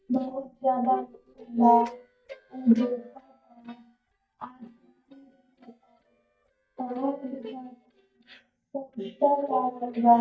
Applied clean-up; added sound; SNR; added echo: neural mask model DeepFilterNet 3.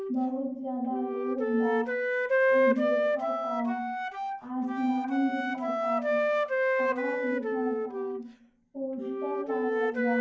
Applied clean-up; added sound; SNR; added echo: none; Wind instrument, woodwind instrument; -3 dB; reverberation time 0.9 s.